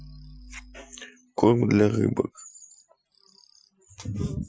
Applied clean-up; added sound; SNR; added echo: classical method Wiener filter.